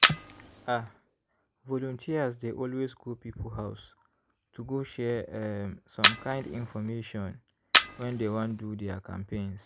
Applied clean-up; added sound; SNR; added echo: none; Camera; -4 dB; none.